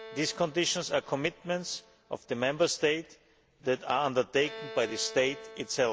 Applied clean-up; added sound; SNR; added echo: none; Bowed string instrument; 18 dB; none.